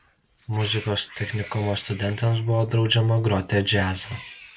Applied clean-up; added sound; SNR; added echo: none; Rattle + Cat; 20 dB; none.